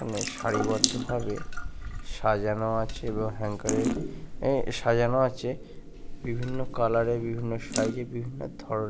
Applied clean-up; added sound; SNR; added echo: none; Drip / Sink (filling or washing) / Water tap, faucet; 3 dB; none.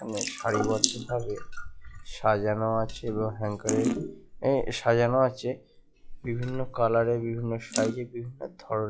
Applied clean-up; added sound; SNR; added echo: classical method log-MMSE.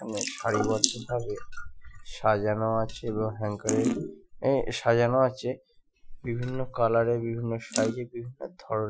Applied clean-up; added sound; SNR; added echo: classical method Wiener filter.